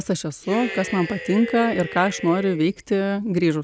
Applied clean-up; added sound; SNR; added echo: none; Cheering; 11 dB; none.